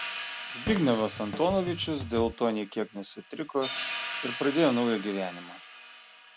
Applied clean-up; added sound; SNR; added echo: none; Hi-hat + Drum kit; 9 dB; none.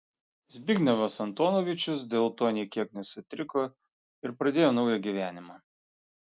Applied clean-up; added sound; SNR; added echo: none; none; none; none.